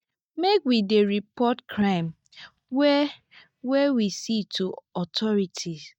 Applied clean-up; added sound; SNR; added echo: neural mask model DeepFilterNet 3.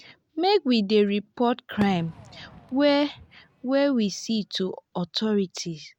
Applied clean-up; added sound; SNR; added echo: none; Fireworks; 19 dB; none.